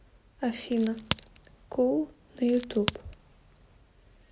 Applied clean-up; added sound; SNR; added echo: none; Crack; 9 dB; none.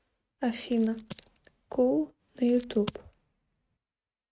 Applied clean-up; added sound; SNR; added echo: neural mask model RNNoise.